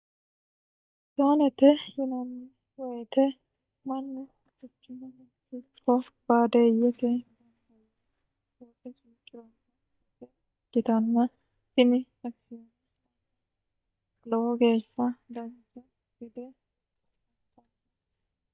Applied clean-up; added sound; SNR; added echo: neural mask model DeepFilterNet 3.